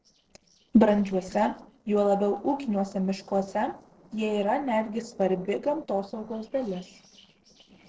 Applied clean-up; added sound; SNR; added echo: neural separator model SepFormer DNS4.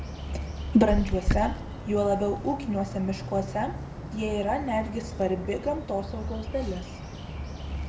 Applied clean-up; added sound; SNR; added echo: none; Bird; 4 dB; reverberation time 0.4 s.